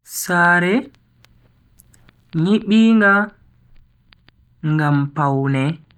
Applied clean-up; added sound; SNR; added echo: neural mask model DeepFilterNet 3.